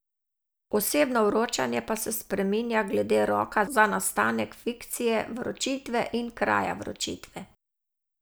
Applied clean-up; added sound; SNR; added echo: none; none; none; none.